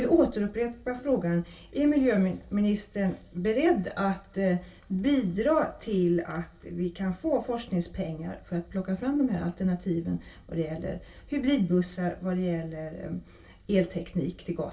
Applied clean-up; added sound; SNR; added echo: none; none; none; reverberation time 0.2 s.